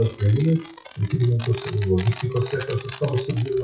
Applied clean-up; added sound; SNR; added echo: classical method WPE with log-MMSE.